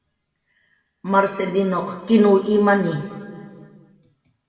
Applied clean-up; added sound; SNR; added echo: none; none; none; reverberation time 1.9 s.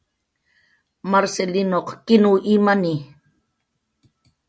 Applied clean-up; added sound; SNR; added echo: none; none; none; none.